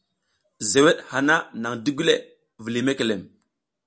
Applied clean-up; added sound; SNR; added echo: none; none; none; none.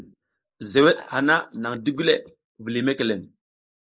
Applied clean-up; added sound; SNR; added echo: neural mask model Resemble Enhance denoiser.